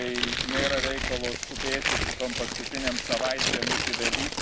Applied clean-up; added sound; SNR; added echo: none; Tearing; -3 dB; none.